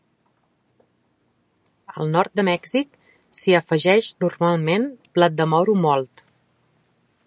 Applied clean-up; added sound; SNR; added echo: none; none; none; none.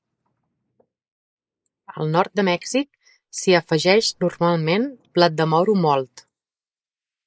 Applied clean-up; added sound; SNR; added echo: neural mask model Resemble Enhance denoiser.